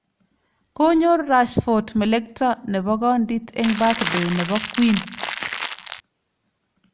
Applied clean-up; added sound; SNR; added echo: none; Crackle; 6 dB; none.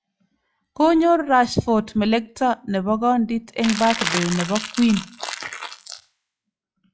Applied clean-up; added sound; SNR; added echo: classical method log-MMSE.